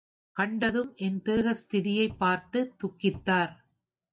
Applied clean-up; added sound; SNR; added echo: neural mask model DeepFilterNet 3.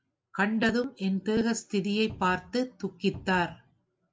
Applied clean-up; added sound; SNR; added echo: none; Cupboard open or close; 16 dB; none.